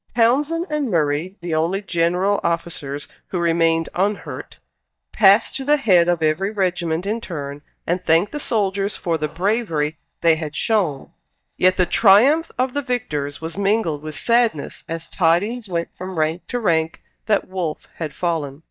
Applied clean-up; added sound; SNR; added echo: neural mask model DeepFilterNet 3.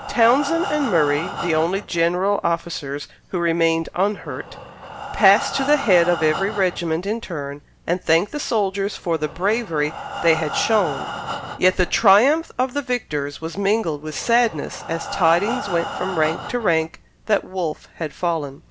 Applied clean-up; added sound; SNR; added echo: none; Breathing; 11 dB; none.